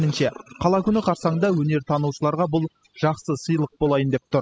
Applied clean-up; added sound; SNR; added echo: classical method spectral subtraction.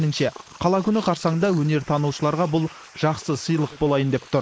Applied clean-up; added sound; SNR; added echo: neural mask model Resemble Enhance denoiser.